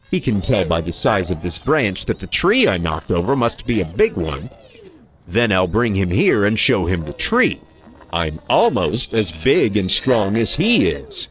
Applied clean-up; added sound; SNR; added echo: neural separator model SepFormer DNS4.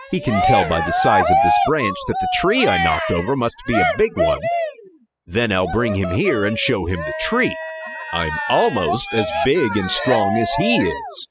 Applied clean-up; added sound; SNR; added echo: classical method spectral subtraction.